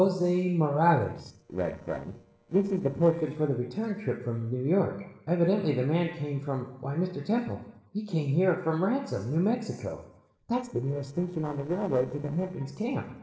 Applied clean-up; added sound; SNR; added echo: neural separator model SepFormer DNS4.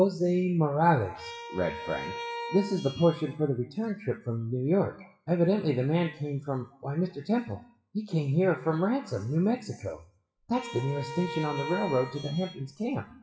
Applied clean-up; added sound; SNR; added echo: classical method WPE with log-MMSE.